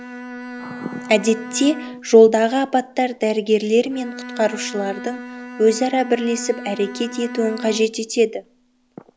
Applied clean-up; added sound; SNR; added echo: none; Bowed string instrument; 14 dB; none.